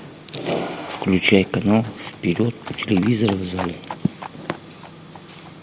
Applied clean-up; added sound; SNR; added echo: none; Livestock, farm animals, working animals; 17 dB; none.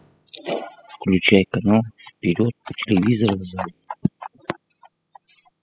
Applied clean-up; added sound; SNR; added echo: classical method spectral subtraction.